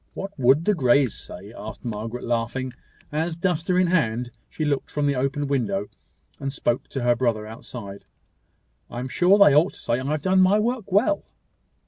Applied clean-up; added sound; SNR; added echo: none; none; none; none.